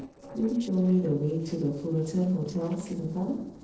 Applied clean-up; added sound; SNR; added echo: neural separator model SepFormer DNS4.